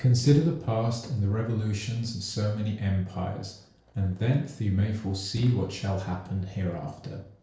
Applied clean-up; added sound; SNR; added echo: neural separator model SepFormer DNS4.